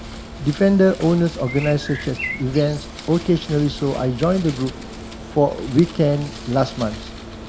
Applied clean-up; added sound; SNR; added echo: none; Wind + Bird; 13 dB; none.